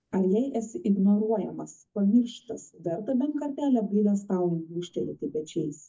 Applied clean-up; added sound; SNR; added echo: neural mask model DeepFilterNet 3.